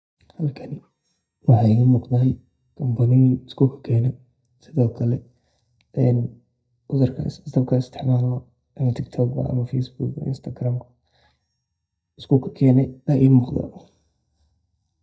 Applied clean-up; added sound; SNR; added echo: neural mask model DeepFilterNet 3.